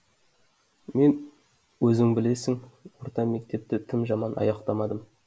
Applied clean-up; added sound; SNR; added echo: none; none; none; none.